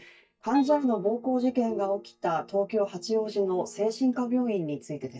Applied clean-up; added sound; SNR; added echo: neural mask model DeepFilterNet 3.